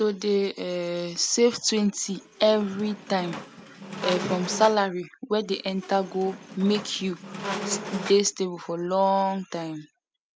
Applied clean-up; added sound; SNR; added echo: none; Squeak; 10 dB; none.